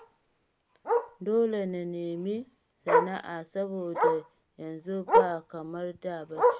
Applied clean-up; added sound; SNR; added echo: none; Bark; -3 dB; none.